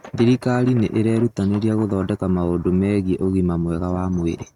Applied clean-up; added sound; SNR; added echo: neural mask model RNNoise.